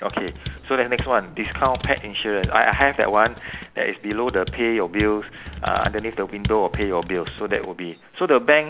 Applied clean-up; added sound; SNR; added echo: none; Computer keyboard; 11 dB; none.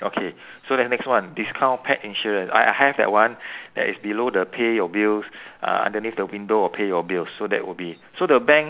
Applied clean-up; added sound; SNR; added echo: none; none; none; none.